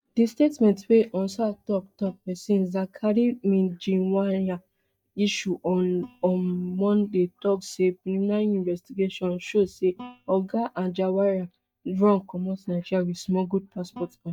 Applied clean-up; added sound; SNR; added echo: neural mask model DeepFilterNet 3.